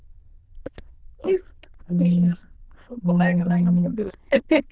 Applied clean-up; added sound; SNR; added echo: neural diffusion model UNIVERSE++.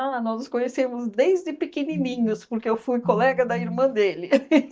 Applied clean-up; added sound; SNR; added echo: neural mask model DeepFilterNet 3.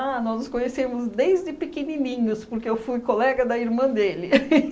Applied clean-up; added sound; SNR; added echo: none; none; none; none.